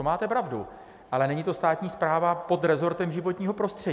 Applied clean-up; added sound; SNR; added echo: none; none; none; none.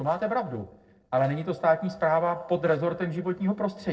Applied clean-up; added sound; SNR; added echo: neural separator model SepFormer DNS4.